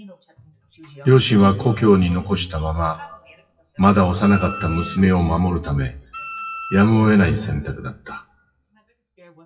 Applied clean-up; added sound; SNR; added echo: classical method WPE with log-MMSE.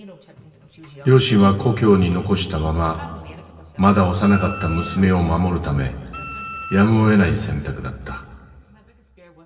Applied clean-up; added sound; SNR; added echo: none; Wind instrument, woodwind instrument; 14 dB; reverberation time 2.0 s.